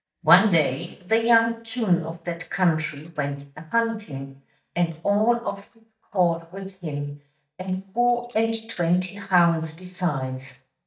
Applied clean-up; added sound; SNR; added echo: neural mask model DeepFilterNet 3.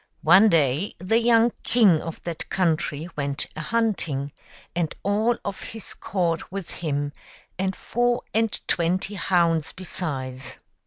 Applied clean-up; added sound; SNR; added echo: none; none; none; none.